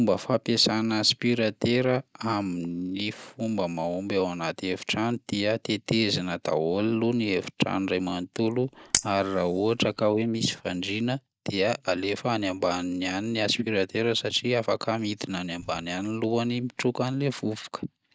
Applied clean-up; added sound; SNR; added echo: neural mask model DeepFilterNet 3.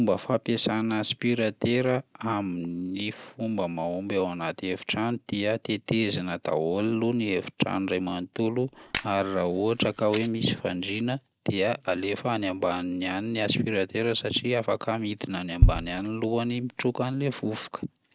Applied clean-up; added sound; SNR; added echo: none; Bass drum + Camera; 2 dB; none.